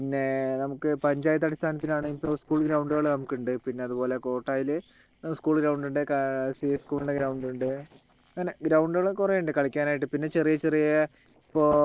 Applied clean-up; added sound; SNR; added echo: neural separator model SepFormer DNS4.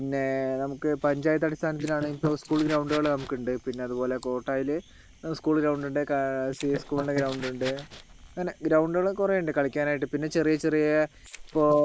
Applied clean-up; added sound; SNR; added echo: neural mask model Resemble Enhance denoiser.